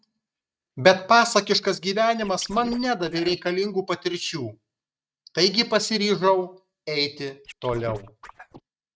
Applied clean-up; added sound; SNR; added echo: neural mask model RNNoise.